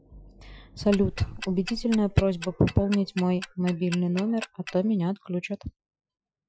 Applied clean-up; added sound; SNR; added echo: classical method Wiener filter.